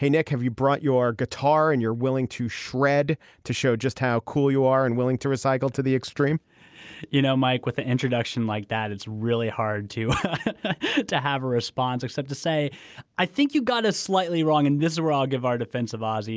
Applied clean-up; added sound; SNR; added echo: none; none; none; none.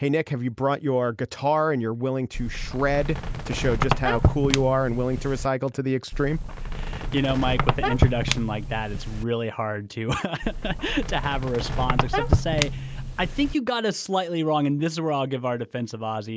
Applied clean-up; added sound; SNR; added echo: none; Squeak; 0 dB; none.